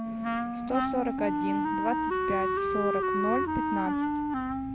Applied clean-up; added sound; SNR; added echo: none; Wind instrument, woodwind instrument; -5 dB; none.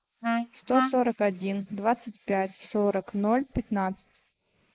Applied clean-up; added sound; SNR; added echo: neural mask model Resemble Enhance denoiser.